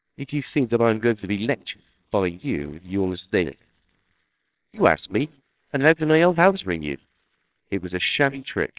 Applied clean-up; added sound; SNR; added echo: neural separator model SepFormer WHAMR!.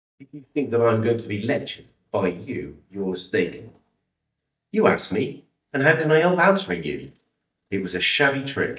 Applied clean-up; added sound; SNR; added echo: neural mask model DeepFilterNet 3.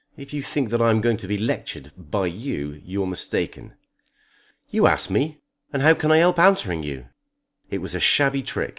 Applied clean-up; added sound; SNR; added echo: none; none; none; none.